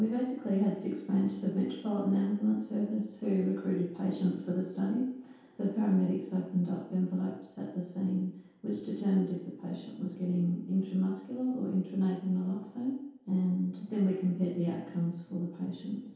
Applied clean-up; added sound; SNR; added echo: none; none; none; reverberation time 0.8 s.